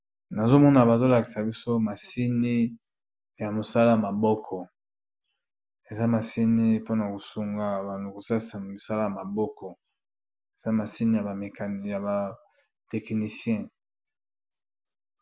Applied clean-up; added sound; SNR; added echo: none; none; none; none.